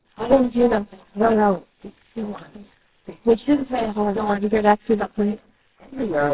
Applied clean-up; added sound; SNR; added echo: neural separator model SepFormer WHAMR!.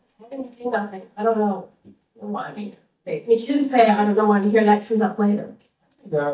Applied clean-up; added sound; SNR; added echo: neural mask model DeepFilterNet 3.